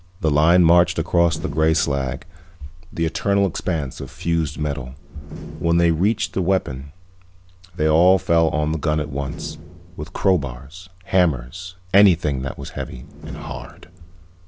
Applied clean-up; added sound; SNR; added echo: none; Slam; 20 dB; none.